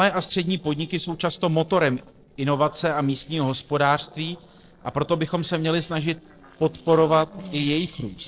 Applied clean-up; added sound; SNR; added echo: neural separator model SepFormer DNS4.